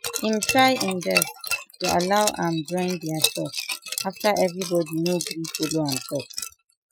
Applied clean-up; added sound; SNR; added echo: classical method Wiener filter.